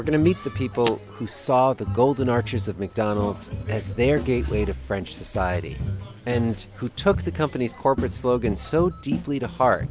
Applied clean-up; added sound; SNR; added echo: none; Rattle (instrument); -2 dB; none.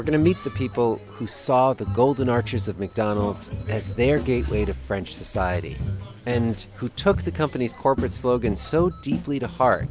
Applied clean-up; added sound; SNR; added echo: none; none; none; none.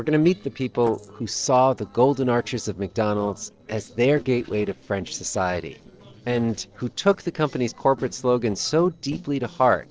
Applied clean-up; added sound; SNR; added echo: neural separator model SepFormer DNS4.